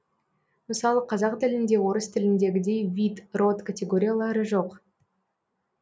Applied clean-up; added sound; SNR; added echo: none; none; none; none.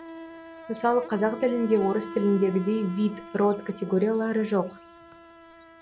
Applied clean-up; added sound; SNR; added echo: none; Insect; 15 dB; none.